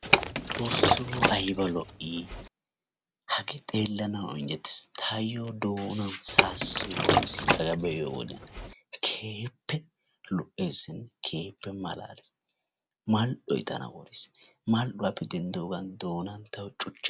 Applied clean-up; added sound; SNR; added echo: none; Liquid; -5 dB; none.